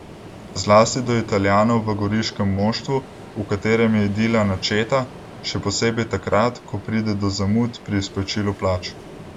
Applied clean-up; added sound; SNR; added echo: none; Ocean; 17 dB; none.